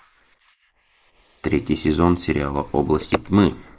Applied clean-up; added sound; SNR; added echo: neural mask model Resemble Enhance denoiser.